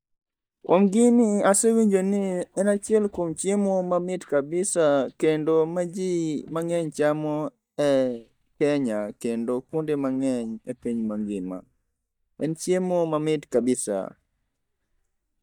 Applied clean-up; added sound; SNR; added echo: neural mask model DeepFilterNet 3.